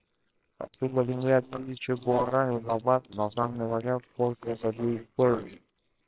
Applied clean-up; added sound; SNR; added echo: neural separator model SepFormer WHAMR!.